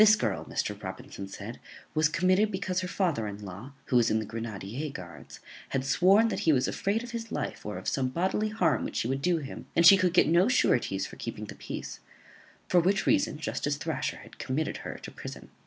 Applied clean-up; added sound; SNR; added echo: none; none; none; none.